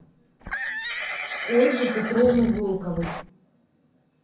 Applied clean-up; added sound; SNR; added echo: none; Livestock, farm animals, working animals; 6 dB; reverberation time 0.5 s.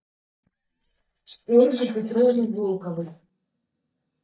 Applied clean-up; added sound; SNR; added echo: neural mask model DeepFilterNet 3.